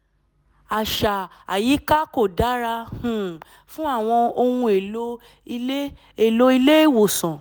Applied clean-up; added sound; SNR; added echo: none; none; none; none.